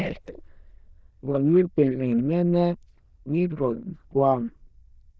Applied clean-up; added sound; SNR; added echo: neural diffusion model UNIVERSE++.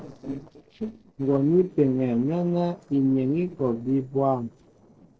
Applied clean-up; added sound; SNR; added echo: neural separator model SepFormer DNS4.